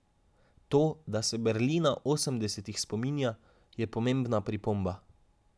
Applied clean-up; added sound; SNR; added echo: none; none; none; none.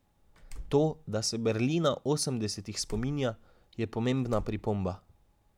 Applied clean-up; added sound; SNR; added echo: none; Slam; 15 dB; none.